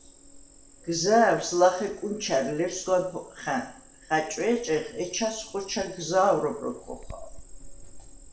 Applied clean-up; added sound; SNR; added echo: none; Cricket; 19 dB; reverberation time 0.6 s.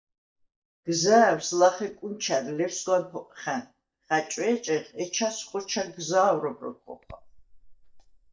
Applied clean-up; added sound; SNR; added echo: neural mask model DeepFilterNet 3.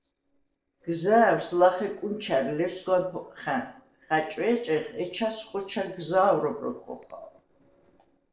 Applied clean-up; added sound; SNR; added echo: neural separator model SepFormer DNS4.